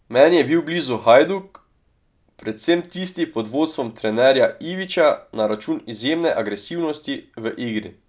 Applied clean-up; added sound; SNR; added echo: none; none; none; none.